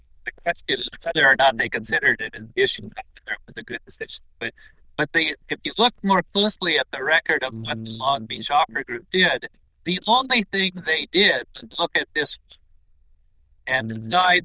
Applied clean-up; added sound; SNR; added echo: neural diffusion model UNIVERSE++.